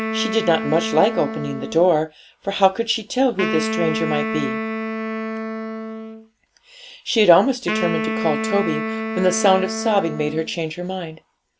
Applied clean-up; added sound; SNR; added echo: none; Wind instrument, woodwind instrument; 5 dB; none.